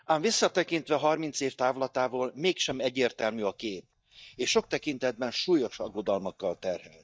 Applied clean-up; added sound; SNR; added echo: neural mask model DeepFilterNet 3.